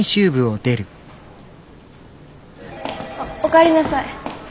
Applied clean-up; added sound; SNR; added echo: none; none; none; none.